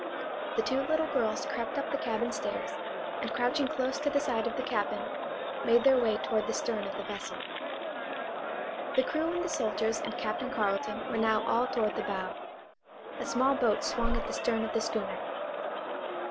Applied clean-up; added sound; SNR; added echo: none; Crowd; 3 dB; none.